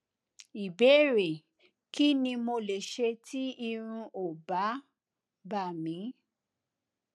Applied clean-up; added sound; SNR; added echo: none; none; none; none.